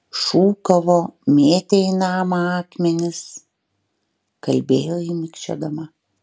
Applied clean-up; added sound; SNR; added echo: none; none; none; none.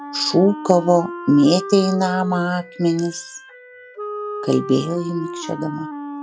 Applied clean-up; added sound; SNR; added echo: classical method log-MMSE.